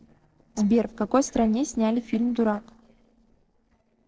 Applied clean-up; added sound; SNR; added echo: neural separator model SepFormer DNS4.